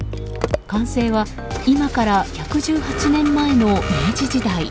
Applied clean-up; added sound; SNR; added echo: none; Vehicle; 10 dB; none.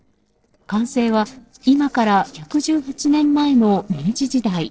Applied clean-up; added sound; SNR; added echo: neural separator model SepFormer DNS4.